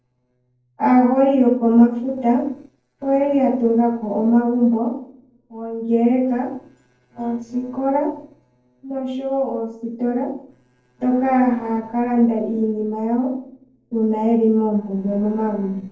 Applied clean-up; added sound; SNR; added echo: neural separator model SepFormer DNS4.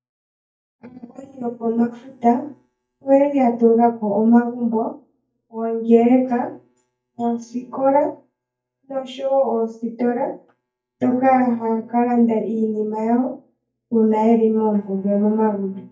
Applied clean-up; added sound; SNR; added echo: neural mask model DeepFilterNet 3.